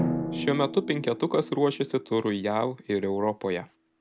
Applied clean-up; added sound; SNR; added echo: none; Drum; 8 dB; none.